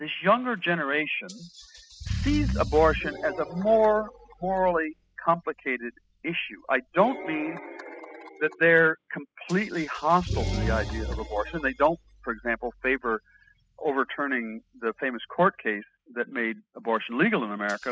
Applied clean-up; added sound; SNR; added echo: classical method spectral subtraction.